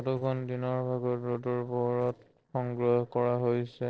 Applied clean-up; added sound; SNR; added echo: neural separator model SepFormer DNS4.